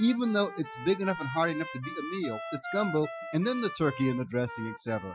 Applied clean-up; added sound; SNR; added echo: classical method Wiener filter.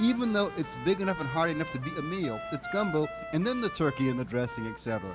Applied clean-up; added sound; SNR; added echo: none; Trumpet; 11 dB; none.